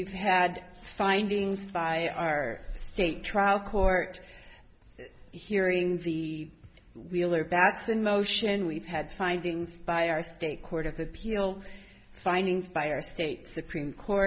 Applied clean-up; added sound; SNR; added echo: none; none; none; none.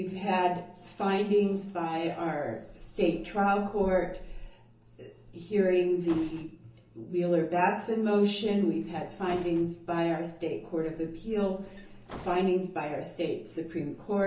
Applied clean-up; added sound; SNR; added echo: none; Bus; 18 dB; reverberation time 0.8 s.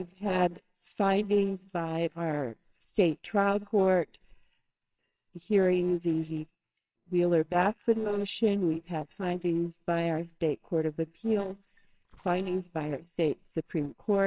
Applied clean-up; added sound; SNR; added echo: neural separator model SepFormer WHAMR!.